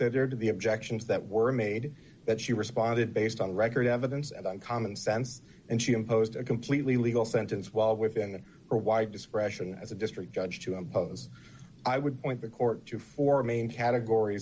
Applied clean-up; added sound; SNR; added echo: none; none; none; none.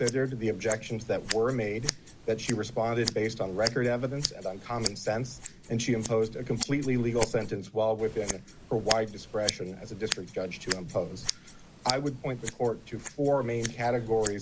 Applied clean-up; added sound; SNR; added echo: neural mask model Resemble Enhance denoiser.